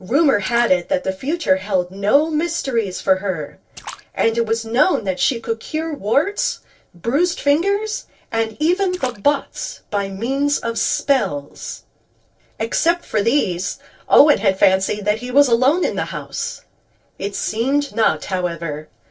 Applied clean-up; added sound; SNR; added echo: neural separator model SepFormer DNS4.